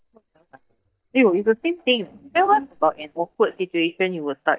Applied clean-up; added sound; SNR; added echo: neural mask model DeepFilterNet 3.